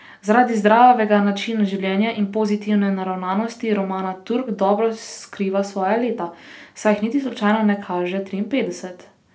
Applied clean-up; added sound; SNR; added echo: none; none; none; none.